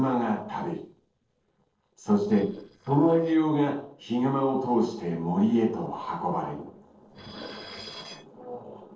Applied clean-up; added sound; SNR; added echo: neural separator model SepFormer DNS4.